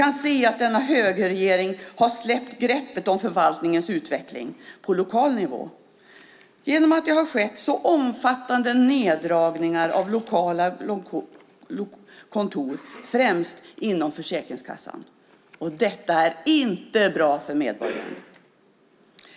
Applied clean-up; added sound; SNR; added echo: none; none; none; none.